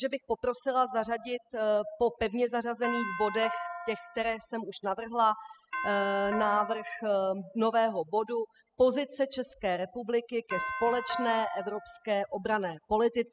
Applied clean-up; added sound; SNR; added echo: classical method spectral subtraction.